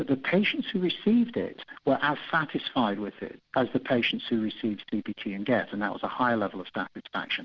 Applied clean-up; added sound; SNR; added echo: none; none; none; none.